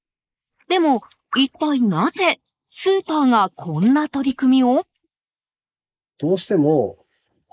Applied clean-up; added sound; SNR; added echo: neural mask model Resemble Enhance denoiser.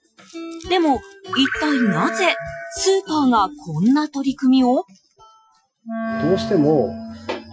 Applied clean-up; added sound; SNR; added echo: classical method Wiener filter.